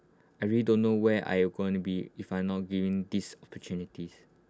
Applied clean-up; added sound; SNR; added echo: none; none; none; none.